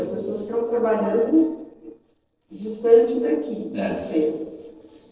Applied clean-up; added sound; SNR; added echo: neural separator model SepFormer DNS4.